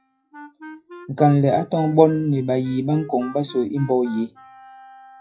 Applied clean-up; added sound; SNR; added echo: classical method WPE with log-MMSE.